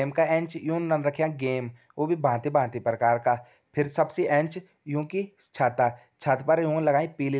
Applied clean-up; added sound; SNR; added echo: none; none; none; none.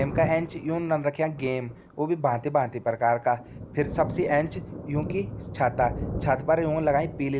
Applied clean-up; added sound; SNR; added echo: none; Thunder; 10 dB; none.